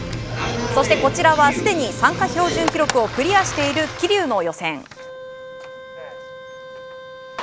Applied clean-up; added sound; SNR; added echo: none; Wind instrument, woodwind instrument; 17 dB; none.